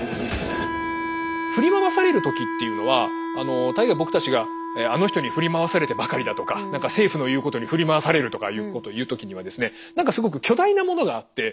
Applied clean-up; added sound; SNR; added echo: none; Wind instrument, woodwind instrument; 8 dB; none.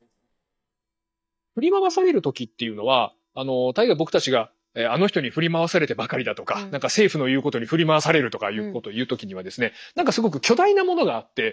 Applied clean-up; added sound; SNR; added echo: neural mask model DeepFilterNet 3.